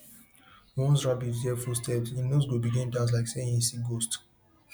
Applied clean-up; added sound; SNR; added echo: none; none; none; none.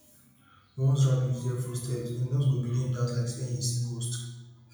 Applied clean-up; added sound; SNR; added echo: none; none; none; reverberation time 0.8 s.